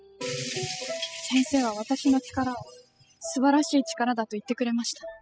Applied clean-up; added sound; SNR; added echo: classical method spectral subtraction.